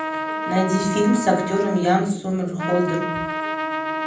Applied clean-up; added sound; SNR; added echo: none; Trumpet; 5 dB; reverberation time 0.6 s.